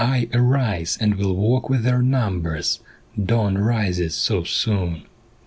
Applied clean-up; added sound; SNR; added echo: none; none; none; none.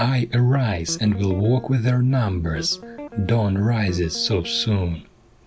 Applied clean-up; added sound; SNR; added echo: none; Guitar; 16 dB; none.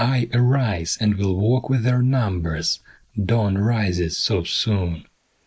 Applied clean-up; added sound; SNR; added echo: neural mask model Resemble Enhance denoiser.